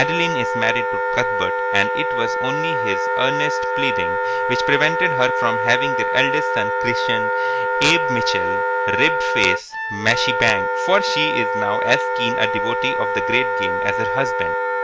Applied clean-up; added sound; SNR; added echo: none; Wind instrument, woodwind instrument; -2 dB; none.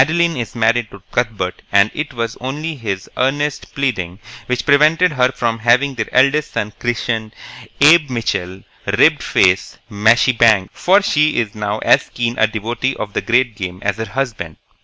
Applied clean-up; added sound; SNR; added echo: none; none; none; none.